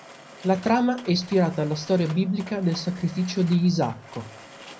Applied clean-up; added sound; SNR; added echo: none; Mechanisms; 20 dB; reverberation time 0.4 s.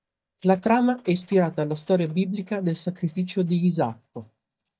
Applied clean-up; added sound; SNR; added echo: neural mask model DeepFilterNet 3.